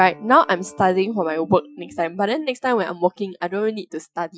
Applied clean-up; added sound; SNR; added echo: classical method Wiener filter.